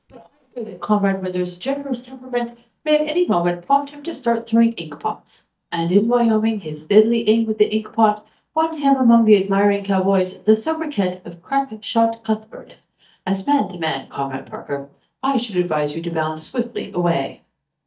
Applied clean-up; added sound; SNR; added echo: neural mask model DeepFilterNet 3.